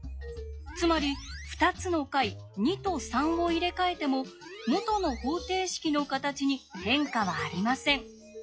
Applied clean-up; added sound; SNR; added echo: classical method log-MMSE.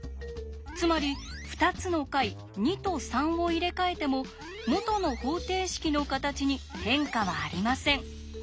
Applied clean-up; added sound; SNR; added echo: none; none; none; none.